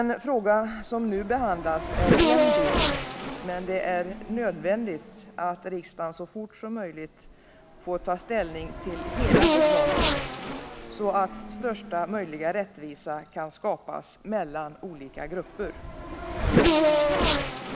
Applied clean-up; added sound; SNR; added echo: none; Race car, auto racing / Accelerating, revving, vroom; -3 dB; none.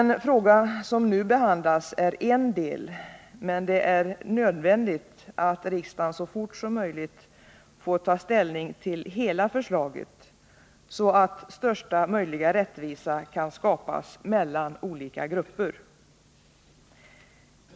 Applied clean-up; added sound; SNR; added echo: none; none; none; none.